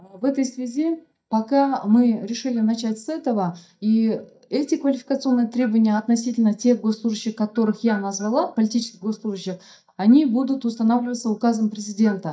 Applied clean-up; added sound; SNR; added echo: neural mask model DeepFilterNet 3.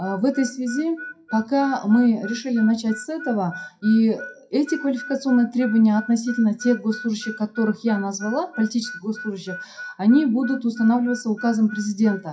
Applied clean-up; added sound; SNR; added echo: classical method WPE with log-MMSE.